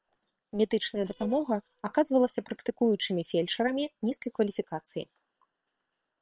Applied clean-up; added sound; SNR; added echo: neural separator model SepFormer WHAM!.